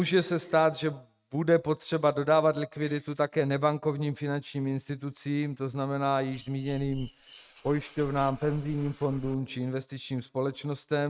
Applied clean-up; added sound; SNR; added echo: neural mask model RNNoise.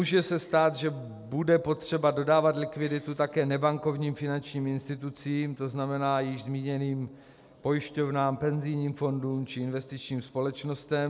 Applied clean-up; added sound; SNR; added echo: none; none; none; none.